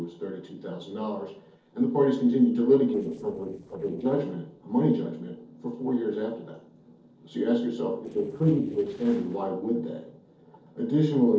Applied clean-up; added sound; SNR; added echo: neural separator model SepFormer DNS4.